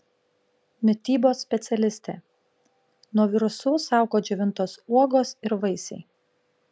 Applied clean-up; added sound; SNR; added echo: none; none; none; none.